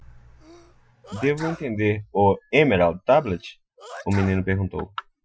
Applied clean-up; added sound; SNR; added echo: classical method Wiener filter.